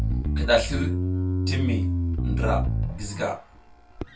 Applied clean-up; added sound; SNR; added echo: none; Bass guitar; -4 dB; reverberation time 0.2 s.